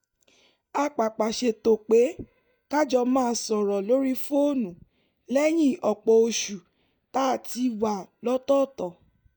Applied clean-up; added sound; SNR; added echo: neural mask model DeepFilterNet 3.